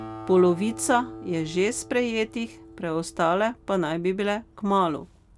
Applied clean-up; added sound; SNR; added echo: none; Acoustic guitar; 18 dB; none.